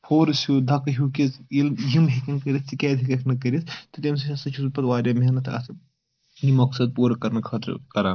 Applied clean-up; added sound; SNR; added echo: neural mask model Resemble Enhance denoiser.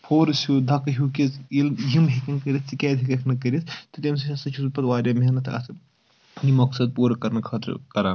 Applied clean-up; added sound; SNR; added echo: none; none; none; none.